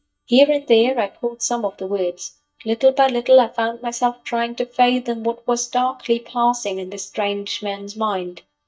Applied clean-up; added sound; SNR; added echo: neural mask model DeepFilterNet 3.